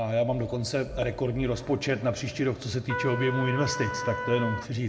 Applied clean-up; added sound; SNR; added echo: none; Trumpet; 6 dB; reverberation time 1.6 s.